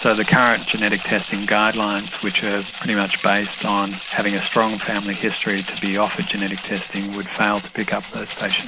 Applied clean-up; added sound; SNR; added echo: none; Rattle (instrument); 5 dB; none.